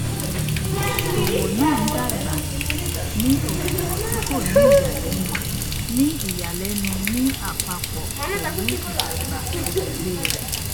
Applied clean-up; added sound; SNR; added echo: none; Water tap, faucet; -5 dB; none.